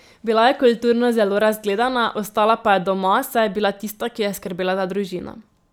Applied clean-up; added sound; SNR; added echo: none; none; none; none.